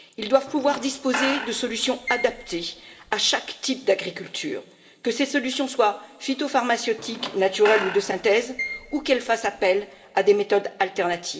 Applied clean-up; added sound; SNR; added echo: none; Squeak / Screech; 10 dB; reverberation time 2.2 s.